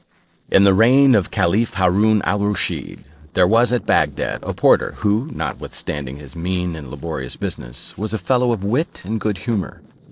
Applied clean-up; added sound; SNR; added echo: neural separator model SepFormer DNS4.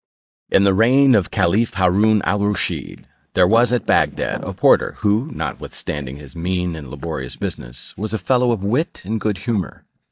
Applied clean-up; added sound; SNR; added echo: neural mask model DeepFilterNet 3.